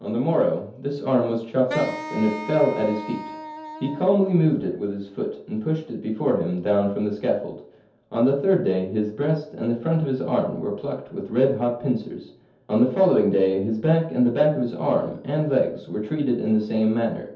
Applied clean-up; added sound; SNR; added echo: none; Wind instrument, woodwind instrument; 12 dB; reverberation time 0.5 s.